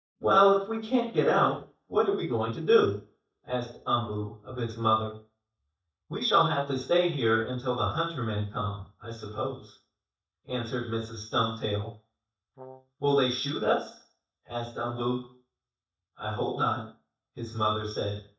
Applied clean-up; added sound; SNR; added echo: neural mask model DeepFilterNet 3.